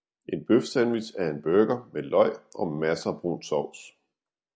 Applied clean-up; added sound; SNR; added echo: none; none; none; none.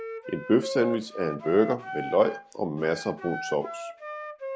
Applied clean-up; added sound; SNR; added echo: none; Wind instrument, woodwind instrument; 9 dB; none.